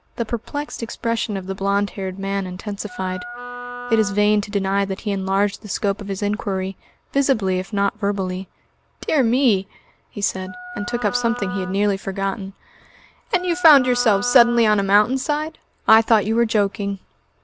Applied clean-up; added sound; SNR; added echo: none; Wind instrument, woodwind instrument; 12 dB; none.